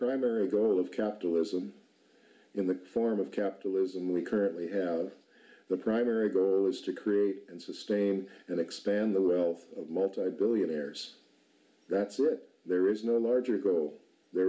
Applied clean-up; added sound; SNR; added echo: none; none; none; none.